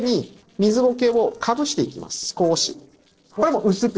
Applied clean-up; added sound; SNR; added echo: neural separator model SepFormer DNS4.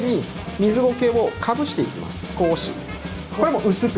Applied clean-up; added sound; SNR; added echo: none; Snare drum; 13 dB; none.